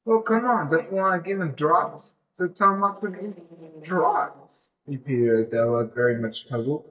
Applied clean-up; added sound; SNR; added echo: neural mask model DeepFilterNet 3.